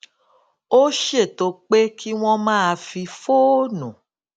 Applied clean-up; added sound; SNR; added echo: none; none; none; none.